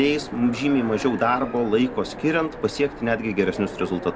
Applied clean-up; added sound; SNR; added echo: none; Train; 12 dB; none.